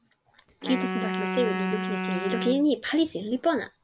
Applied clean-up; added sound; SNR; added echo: none; Wind instrument, woodwind instrument; 4 dB; none.